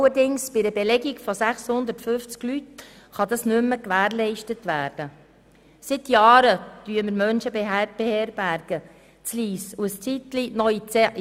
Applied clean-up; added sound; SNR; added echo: none; none; none; none.